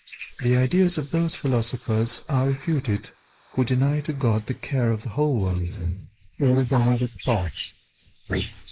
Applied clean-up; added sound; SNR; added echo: neural mask model Resemble Enhance denoiser.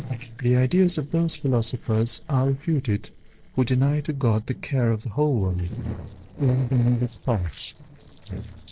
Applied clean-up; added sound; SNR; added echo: neural separator model SepFormer DNS4.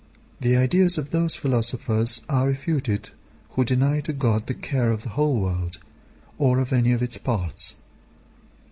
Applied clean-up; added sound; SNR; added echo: none; none; none; none.